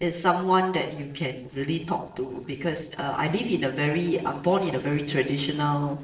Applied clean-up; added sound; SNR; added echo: neural separator model SepFormer DNS4.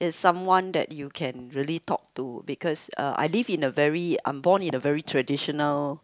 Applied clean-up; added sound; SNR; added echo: none; none; none; none.